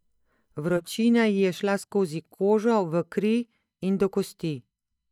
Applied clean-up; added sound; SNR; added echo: neural mask model DeepFilterNet 3.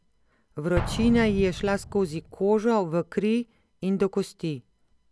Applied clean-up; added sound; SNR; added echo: none; Explosion; 11 dB; none.